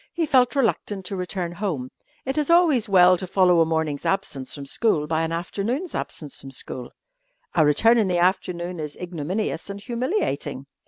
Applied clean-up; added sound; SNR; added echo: none; none; none; none.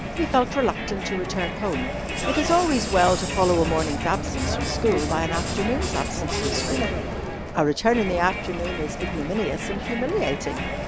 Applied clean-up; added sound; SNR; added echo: none; Crowd; 2 dB; none.